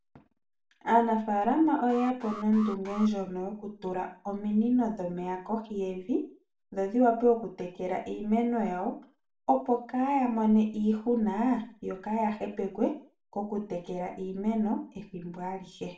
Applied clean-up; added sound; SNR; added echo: none; Alarm; 15 dB; reverberation time 0.4 s.